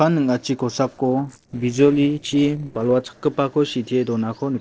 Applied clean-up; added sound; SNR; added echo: neural separator model SepFormer DNS4.